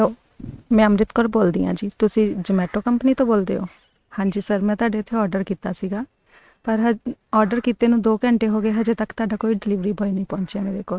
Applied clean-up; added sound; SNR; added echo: neural mask model RNNoise.